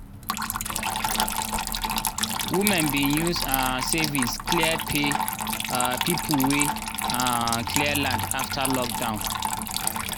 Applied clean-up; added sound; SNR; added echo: none; Trickle, dribble / Water tap, faucet; 0 dB; none.